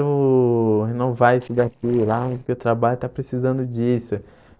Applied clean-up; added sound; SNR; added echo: neural separator model SepFormer DNS4.